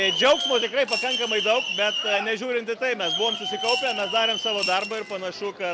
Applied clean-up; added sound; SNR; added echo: none; Coin (dropping) / Glass; 9 dB; none.